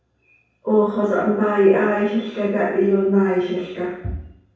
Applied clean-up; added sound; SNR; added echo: none; none; none; reverberation time 0.7 s.